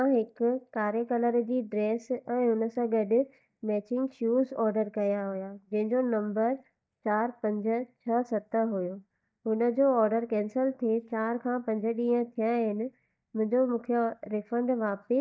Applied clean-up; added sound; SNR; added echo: neural mask model DeepFilterNet 3.